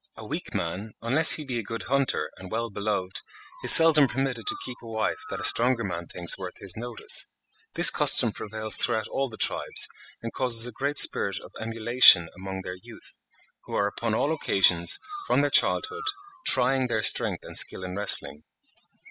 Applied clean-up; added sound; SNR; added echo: classical method spectral subtraction.